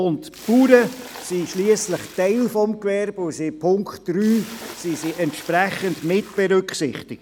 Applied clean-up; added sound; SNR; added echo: none; Splash, splatter; 18 dB; none.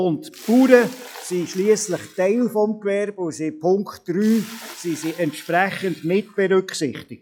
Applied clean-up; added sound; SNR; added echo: classical method log-MMSE.